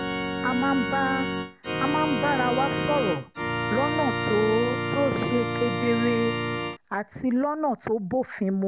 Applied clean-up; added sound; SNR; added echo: none; Organ; 2 dB; none.